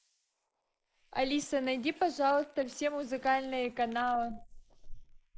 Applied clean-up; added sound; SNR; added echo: neural mask model Resemble Enhance denoiser.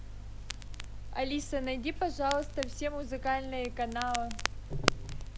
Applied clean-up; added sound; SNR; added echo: none; Crackle; 1 dB; none.